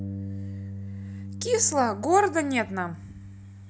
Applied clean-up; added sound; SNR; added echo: none; Bass guitar; 10 dB; none.